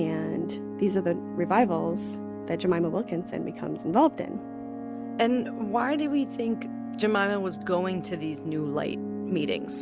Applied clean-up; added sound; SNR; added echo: none; none; none; none.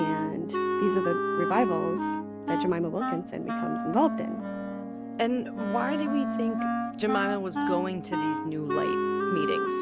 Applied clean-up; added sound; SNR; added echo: none; Wind instrument, woodwind instrument; 1 dB; none.